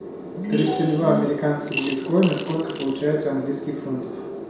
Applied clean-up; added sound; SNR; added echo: none; Coin (dropping) / Glass; 6 dB; reverberation time 0.7 s.